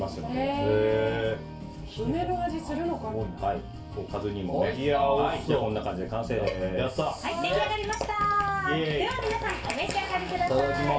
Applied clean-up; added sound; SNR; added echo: none; none; none; reverberation time 0.3 s.